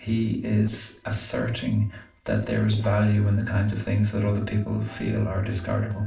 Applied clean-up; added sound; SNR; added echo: neural separator model SepFormer DNS4.